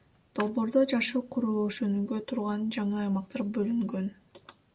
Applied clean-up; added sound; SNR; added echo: none; none; none; none.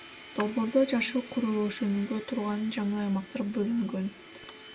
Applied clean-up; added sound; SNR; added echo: none; Domestic sounds, home sounds; 17 dB; none.